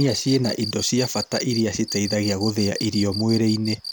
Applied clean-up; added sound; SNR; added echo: none; Cricket; 10 dB; none.